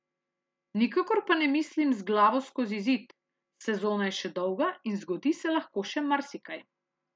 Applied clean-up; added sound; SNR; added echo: none; none; none; none.